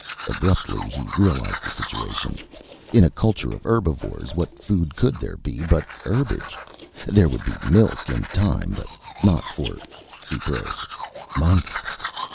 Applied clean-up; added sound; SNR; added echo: none; Domestic sounds, home sounds; 12 dB; none.